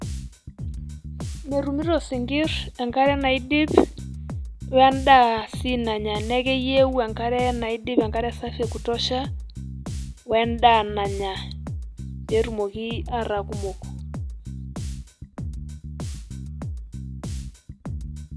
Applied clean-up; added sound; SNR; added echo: none; Bass guitar; 8 dB; none.